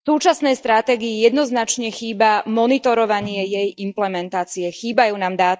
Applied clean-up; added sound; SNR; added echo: neural mask model DeepFilterNet 3.